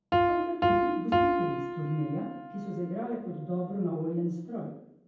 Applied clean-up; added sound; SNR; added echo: none; Piano; -3 dB; reverberation time 0.9 s.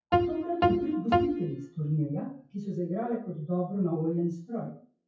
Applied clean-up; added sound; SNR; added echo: classical method WPE with log-MMSE.